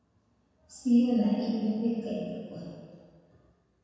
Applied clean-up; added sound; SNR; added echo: none; none; none; reverberation time 1.9 s.